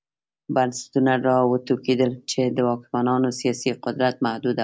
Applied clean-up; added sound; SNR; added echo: none; none; none; none.